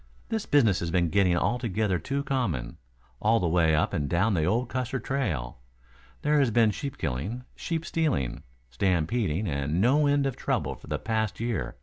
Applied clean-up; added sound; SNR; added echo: none; none; none; none.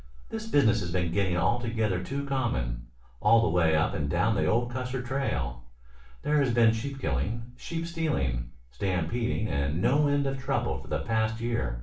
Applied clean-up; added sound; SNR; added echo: none; none; none; reverberation time 0.3 s.